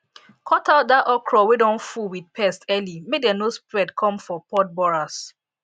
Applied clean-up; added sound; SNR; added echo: none; none; none; none.